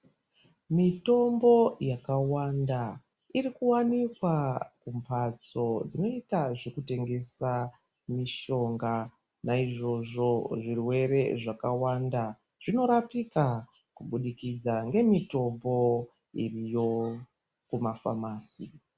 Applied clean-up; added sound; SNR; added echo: none; none; none; none.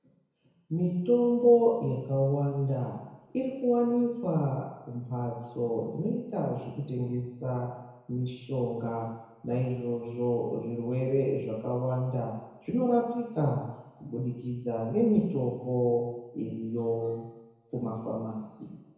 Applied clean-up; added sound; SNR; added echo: none; none; none; reverberation time 1.0 s.